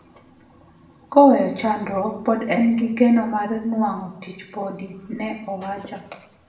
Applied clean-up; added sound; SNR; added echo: none; none; none; reverberation time 0.6 s.